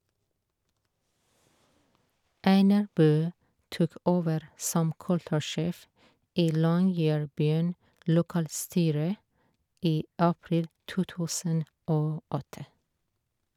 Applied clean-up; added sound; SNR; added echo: none; none; none; none.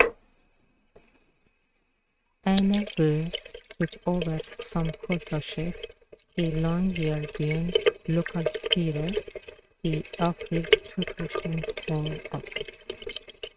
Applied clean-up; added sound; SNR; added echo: neural mask model RNNoise.